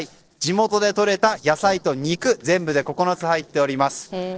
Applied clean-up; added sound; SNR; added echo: neural separator model SepFormer DNS4.